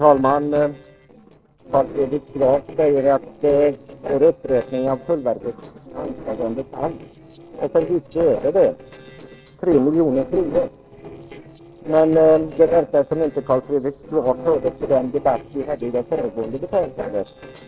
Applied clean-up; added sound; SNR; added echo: neural separator model SepFormer DNS4.